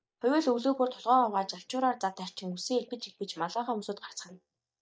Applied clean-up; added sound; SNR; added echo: neural mask model DeepFilterNet 3.